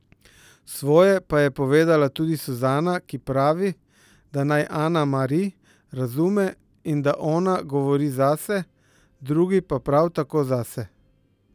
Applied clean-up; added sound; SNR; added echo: none; none; none; none.